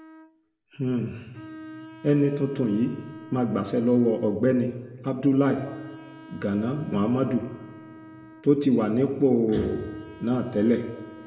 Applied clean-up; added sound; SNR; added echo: none; Bowed string instrument; 19 dB; reverberation time 1.6 s.